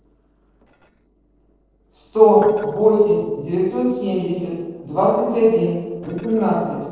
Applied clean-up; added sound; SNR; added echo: neural separator model SepFormer DNS4.